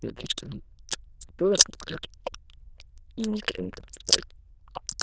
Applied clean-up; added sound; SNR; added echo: neural diffusion model UNIVERSE++.